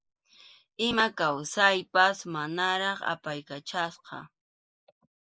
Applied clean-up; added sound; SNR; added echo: neural mask model Resemble Enhance denoiser.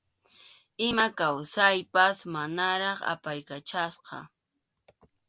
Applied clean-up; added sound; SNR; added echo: none; none; none; none.